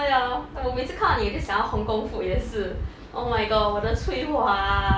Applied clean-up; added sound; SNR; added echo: none; none; none; none.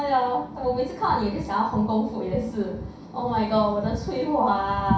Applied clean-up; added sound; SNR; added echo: none; none; none; reverberation time 0.5 s.